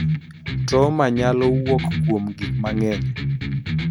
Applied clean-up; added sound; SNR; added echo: none; Electric guitar; 1 dB; none.